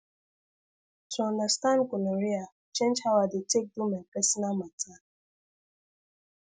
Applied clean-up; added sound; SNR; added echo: none; none; none; none.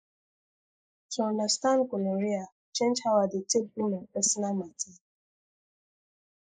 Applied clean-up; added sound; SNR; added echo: neural mask model Resemble Enhance denoiser.